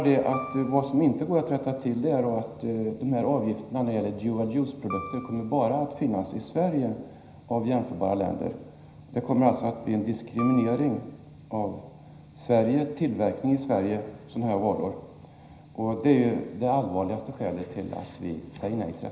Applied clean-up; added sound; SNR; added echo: none; Piano; 14 dB; reverberation time 0.9 s.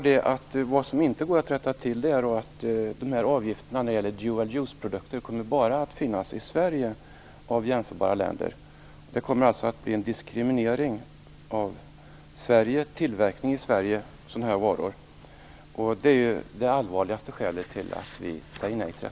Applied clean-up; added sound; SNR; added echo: none; none; none; none.